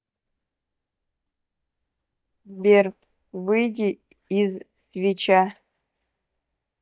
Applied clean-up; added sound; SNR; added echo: neural mask model DeepFilterNet 3.